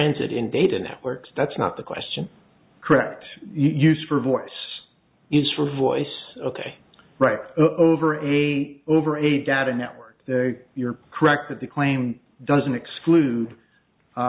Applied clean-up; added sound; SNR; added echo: none; none; none; none.